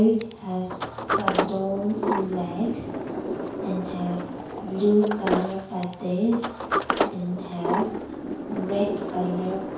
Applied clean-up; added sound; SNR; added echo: none; Sliding door; 2 dB; reverberation time 0.5 s.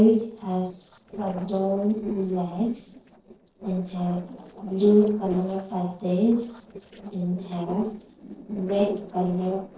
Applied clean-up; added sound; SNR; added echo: neural separator model SepFormer DNS4.